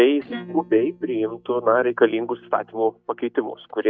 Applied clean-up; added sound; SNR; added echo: neural mask model DeepFilterNet 3.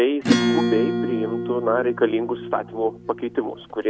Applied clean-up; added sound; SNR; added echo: none; Acoustic guitar / Strum; 2 dB; none.